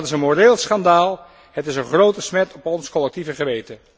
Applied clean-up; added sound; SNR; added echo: none; none; none; none.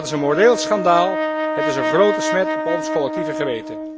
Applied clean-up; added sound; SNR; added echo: none; Brass instrument; 3 dB; none.